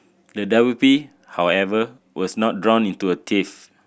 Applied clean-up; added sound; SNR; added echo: none; none; none; none.